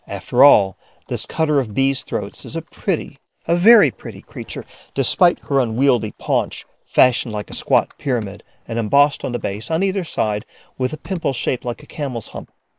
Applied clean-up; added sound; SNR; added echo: neural mask model Resemble Enhance denoiser.